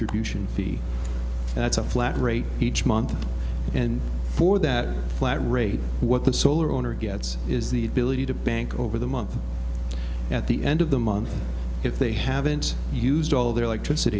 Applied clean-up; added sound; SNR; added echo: none; none; none; none.